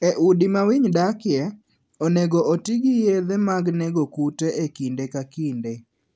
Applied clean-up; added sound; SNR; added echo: none; none; none; none.